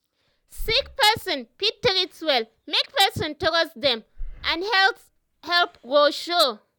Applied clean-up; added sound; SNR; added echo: none; Breathing; 17 dB; none.